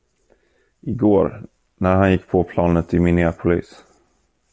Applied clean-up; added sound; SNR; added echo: none; none; none; none.